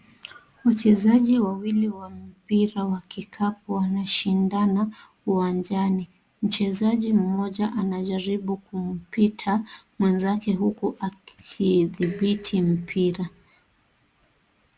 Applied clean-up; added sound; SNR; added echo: none; Dishes, pots, and pans; 18 dB; none.